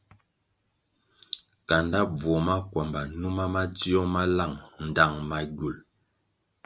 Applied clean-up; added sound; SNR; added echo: none; none; none; none.